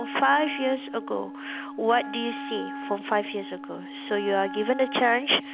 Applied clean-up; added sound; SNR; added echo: none; Wind instrument, woodwind instrument; 10 dB; none.